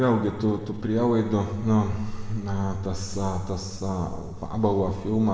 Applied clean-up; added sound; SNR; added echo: none; none; none; reverberation time 1.9 s.